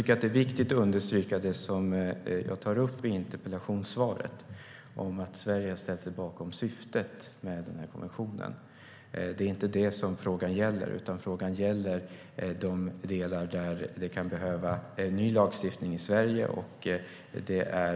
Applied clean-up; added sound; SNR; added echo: none; none; none; none.